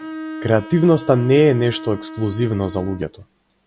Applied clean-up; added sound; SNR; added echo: none; Bowed string instrument; 15 dB; none.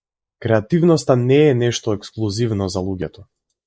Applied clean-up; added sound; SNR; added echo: neural mask model Resemble Enhance denoiser.